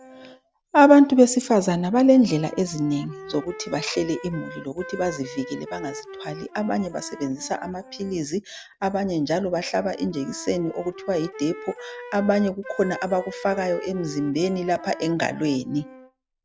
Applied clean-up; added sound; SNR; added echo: none; Wind instrument, woodwind instrument; 17 dB; none.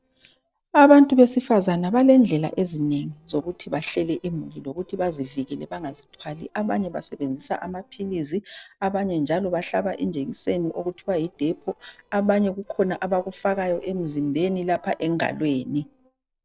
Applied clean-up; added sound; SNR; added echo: neural separator model SepFormer DNS4.